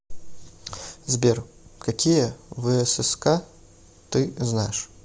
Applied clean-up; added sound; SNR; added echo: none; none; none; none.